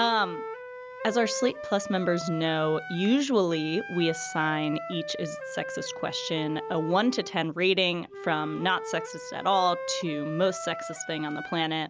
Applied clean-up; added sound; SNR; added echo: none; Wind instrument, woodwind instrument; 10 dB; none.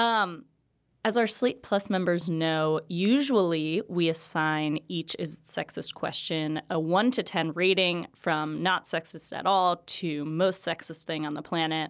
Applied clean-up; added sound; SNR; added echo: none; none; none; none.